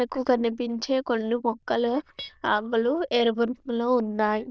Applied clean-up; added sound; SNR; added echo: neural diffusion model UNIVERSE++.